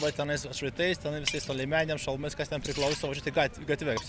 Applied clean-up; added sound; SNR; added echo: none; Liquid; 11 dB; none.